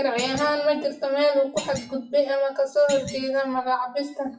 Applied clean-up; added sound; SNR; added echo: classical method WPE with log-MMSE.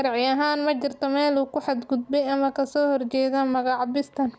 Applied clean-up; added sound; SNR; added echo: none; none; none; none.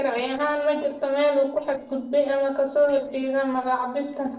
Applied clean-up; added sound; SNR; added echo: neural separator model SepFormer DNS4.